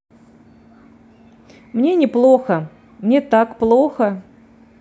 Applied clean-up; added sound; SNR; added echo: none; none; none; none.